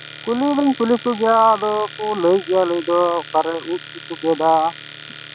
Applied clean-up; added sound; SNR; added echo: none; Domestic sounds, home sounds; 15 dB; none.